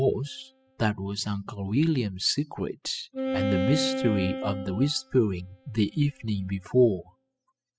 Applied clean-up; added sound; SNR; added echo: classical method spectral subtraction.